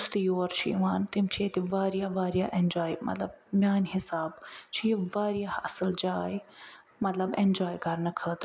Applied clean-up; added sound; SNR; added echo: none; none; none; none.